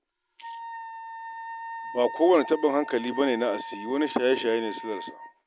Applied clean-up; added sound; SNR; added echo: none; Wind instrument, woodwind instrument; 11 dB; none.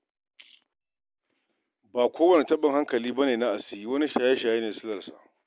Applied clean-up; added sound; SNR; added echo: none; none; none; none.